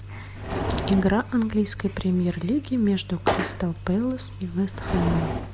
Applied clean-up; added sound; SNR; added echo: none; Livestock, farm animals, working animals; 9 dB; none.